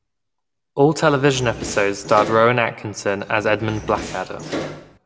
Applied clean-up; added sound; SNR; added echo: none; Door; 12 dB; reverberation time 0.9 s.